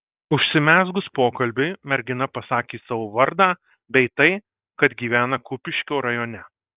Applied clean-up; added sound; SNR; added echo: none; none; none; none.